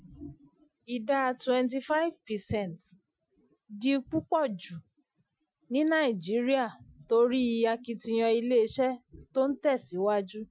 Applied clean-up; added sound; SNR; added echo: classical method Wiener filter.